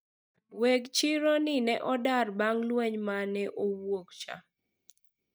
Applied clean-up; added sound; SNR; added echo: neural mask model DeepFilterNet 3.